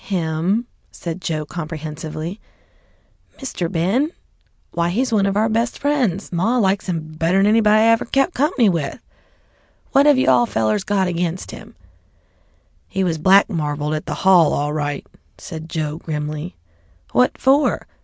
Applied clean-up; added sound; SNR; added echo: none; none; none; none.